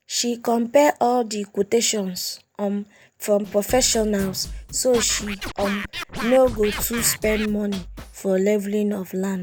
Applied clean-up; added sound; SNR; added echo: none; Scratching (performance technique) + Drum kit; 10 dB; none.